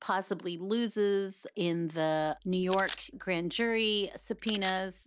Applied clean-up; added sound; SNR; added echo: none; Camera; 14 dB; none.